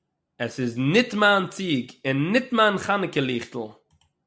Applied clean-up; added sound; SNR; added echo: none; none; none; none.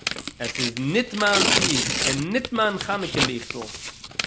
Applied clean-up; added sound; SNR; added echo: none; Tearing; 0 dB; none.